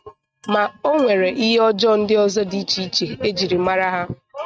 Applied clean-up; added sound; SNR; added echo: neural mask model RNNoise.